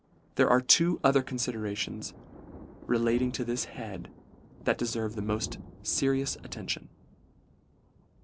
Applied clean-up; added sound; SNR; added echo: none; Thunder; 17 dB; none.